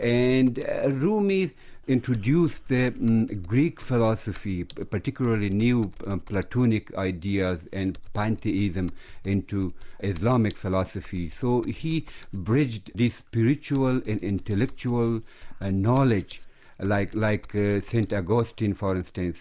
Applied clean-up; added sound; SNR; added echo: none; Computer keyboard; 14 dB; none.